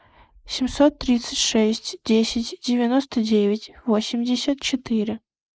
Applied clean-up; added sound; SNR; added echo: neural mask model Resemble Enhance denoiser.